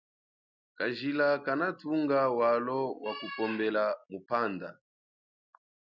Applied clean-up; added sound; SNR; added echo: none; none; none; none.